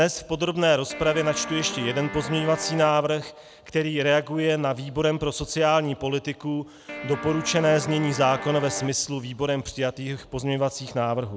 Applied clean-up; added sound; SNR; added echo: none; Guitar; 10 dB; none.